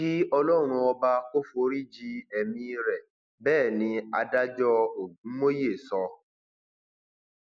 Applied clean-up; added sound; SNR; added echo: none; none; none; none.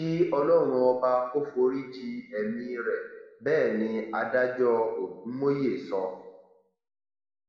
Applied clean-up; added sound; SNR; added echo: none; none; none; reverberation time 1.0 s.